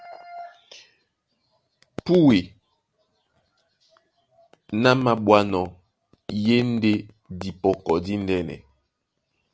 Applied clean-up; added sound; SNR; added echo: none; none; none; none.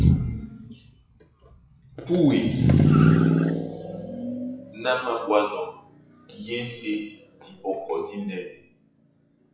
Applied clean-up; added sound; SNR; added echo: classical method WPE with log-MMSE.